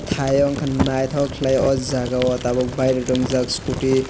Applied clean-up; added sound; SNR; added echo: none; Fire; 9 dB; none.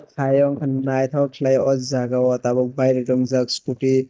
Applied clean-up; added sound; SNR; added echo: neural mask model DeepFilterNet 3.